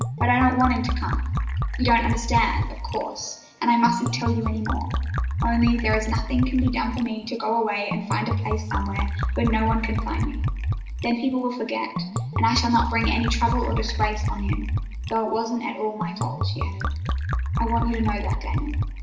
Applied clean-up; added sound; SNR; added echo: none; Liquid; 1 dB; reverberation time 0.9 s.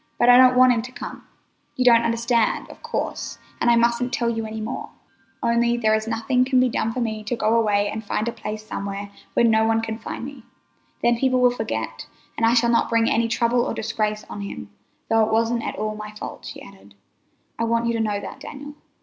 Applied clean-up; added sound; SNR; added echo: none; none; none; none.